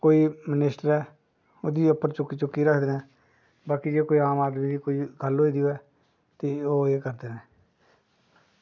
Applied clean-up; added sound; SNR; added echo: none; none; none; none.